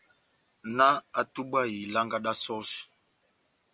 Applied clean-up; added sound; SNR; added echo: none; none; none; none.